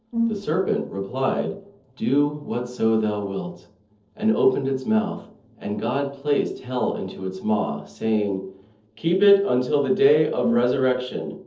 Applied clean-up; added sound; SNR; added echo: neural separator model SepFormer DNS4.